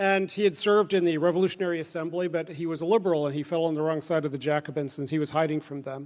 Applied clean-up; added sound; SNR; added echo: none; none; none; none.